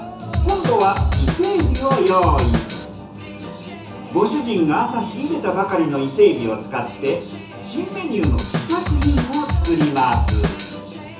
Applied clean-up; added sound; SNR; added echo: none; Drum kit; 0 dB; reverberation time 0.8 s.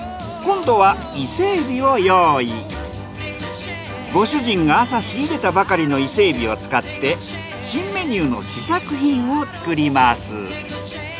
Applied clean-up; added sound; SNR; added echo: none; none; none; none.